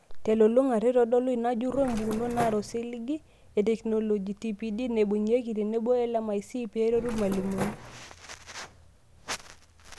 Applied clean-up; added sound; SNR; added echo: none; Mechanisms; 9 dB; none.